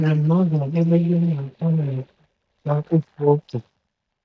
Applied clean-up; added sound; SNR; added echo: neural mask model DeepFilterNet 3.